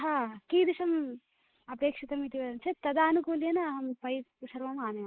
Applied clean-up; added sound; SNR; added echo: neural mask model Resemble Enhance denoiser.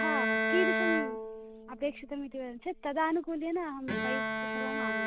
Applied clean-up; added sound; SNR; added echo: none; Bowed string instrument; -1 dB; none.